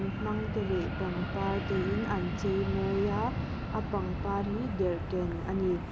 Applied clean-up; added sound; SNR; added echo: none; Fixed-wing aircraft, airplane; 2 dB; none.